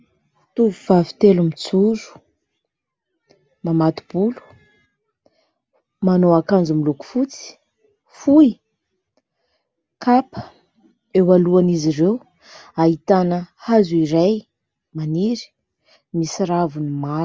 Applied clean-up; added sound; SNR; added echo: none; none; none; none.